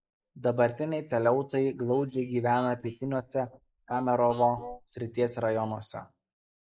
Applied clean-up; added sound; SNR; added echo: neural mask model Resemble Enhance denoiser.